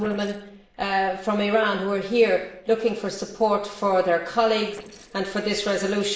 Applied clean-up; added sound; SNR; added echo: neural separator model SepFormer DNS4.